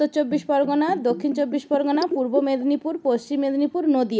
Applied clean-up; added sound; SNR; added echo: none; Bathtub (filling or washing); 12 dB; none.